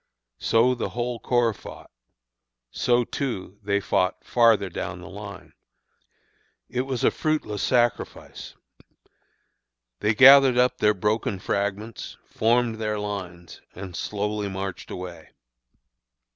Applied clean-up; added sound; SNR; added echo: none; none; none; none.